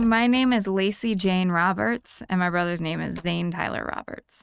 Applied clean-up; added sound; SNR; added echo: neural mask model RNNoise.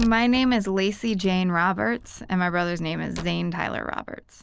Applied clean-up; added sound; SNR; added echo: none; Wood; 17 dB; none.